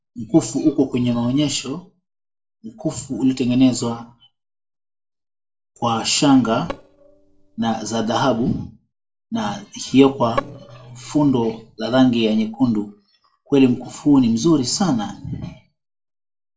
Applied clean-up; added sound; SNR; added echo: neural separator model SepFormer DNS4.